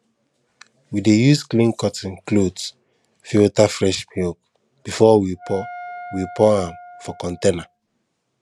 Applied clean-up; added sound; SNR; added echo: none; Wind instrument, woodwind instrument; 17 dB; none.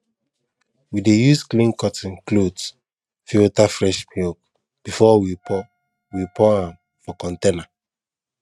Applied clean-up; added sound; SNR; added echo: neural mask model RNNoise.